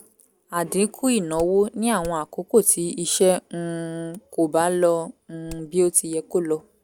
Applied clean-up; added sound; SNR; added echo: none; Hammer; 19 dB; none.